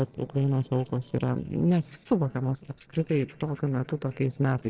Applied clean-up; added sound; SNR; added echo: neural separator model SepFormer DNS4.